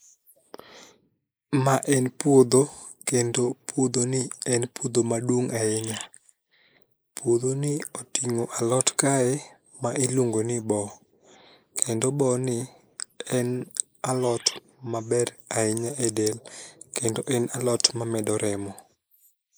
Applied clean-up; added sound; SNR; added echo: neural mask model Resemble Enhance denoiser.